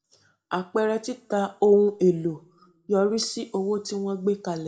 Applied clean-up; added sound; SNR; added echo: none; none; none; reverberation time 0.5 s.